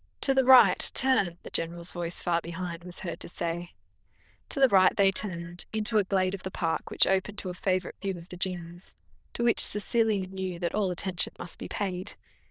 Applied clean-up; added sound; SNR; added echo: neural diffusion model UNIVERSE++.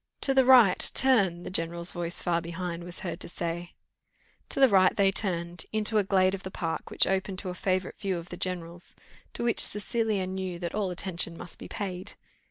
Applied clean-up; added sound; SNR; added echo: none; none; none; none.